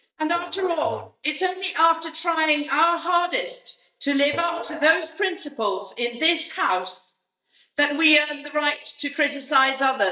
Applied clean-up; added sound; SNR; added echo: neural mask model DeepFilterNet 3.